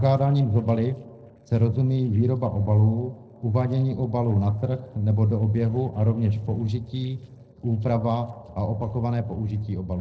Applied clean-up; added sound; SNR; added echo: neural separator model SepFormer DNS4.